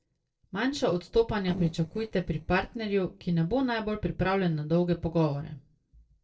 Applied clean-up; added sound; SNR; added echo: neural separator model SepFormer DNS4.